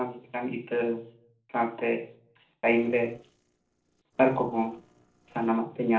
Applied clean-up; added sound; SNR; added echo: neural separator model SepFormer DNS4.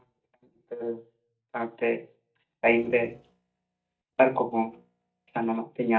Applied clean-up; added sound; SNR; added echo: neural mask model DeepFilterNet 3.